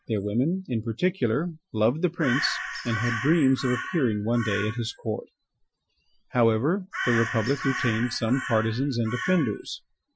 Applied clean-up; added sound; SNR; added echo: classical method Wiener filter.